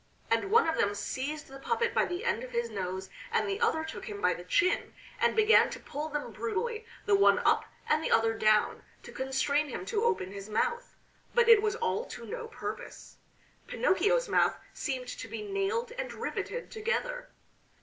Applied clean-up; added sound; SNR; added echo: none; none; none; none.